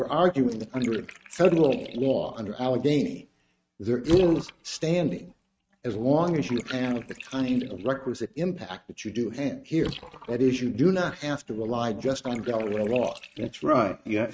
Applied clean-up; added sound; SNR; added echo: neural mask model RNNoise.